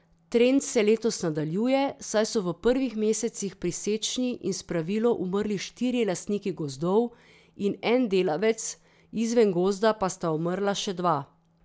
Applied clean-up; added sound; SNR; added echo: none; none; none; none.